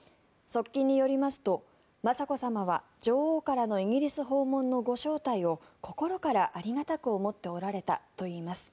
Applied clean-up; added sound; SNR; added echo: none; none; none; none.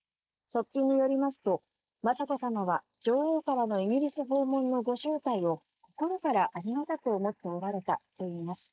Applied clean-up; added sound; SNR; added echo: neural mask model Resemble Enhance denoiser.